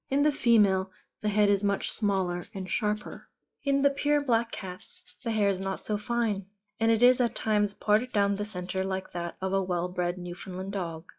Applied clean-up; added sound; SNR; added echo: classical method log-MMSE.